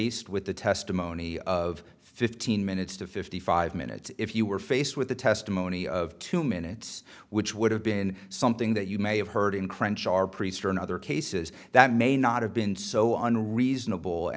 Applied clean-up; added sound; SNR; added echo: none; none; none; none.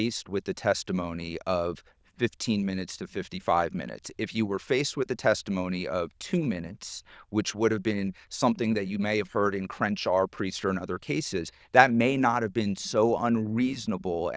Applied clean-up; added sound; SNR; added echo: neural diffusion model UNIVERSE++.